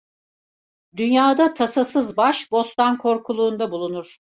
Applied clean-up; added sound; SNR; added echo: none; none; none; none.